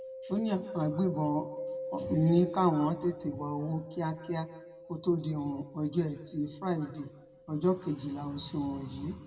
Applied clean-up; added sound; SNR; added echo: none; Mallet percussion; 13 dB; reverberation time 1.0 s.